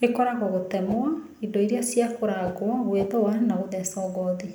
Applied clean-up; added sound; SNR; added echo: none; Whoosh, swoosh, swish; 14 dB; none.